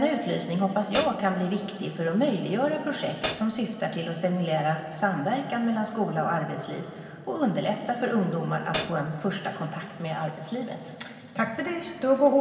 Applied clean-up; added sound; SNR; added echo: none; Hi-hat; 0 dB; reverberation time 2.6 s.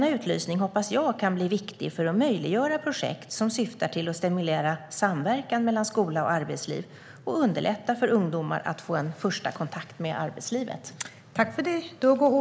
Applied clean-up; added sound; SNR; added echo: none; none; none; none.